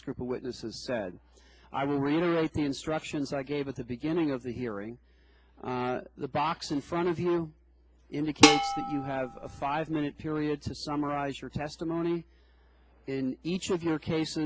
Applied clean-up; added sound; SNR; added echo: none; Dishes, pots, and pans; -4 dB; none.